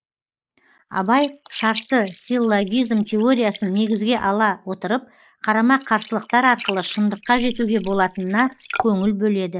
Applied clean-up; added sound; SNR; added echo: neural mask model Resemble Enhance denoiser.